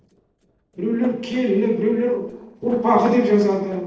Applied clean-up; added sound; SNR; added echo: neural separator model SepFormer DNS4.